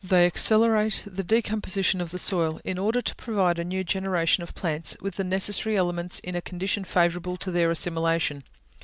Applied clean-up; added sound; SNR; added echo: none; Tools; 20 dB; none.